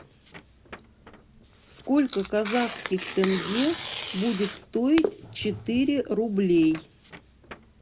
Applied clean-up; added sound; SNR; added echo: none; Tearing; 11 dB; none.